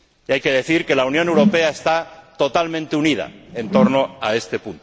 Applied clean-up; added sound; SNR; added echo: none; Whoosh, swoosh, swish; 5 dB; none.